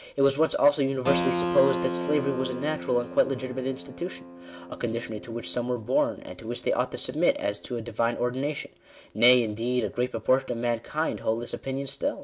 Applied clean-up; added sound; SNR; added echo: none; Keyboard (musical); 9 dB; none.